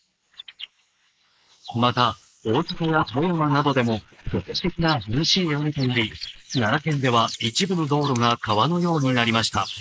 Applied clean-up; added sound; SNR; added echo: neural mask model Resemble Enhance denoiser.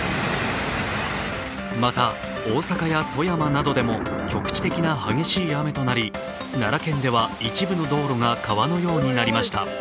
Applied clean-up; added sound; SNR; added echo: none; none; none; none.